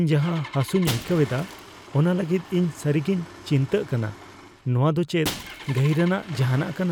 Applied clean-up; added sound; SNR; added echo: none; Engine starting + Shatter; 14 dB; none.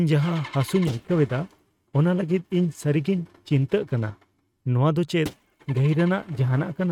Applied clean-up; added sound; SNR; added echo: neural mask model RNNoise.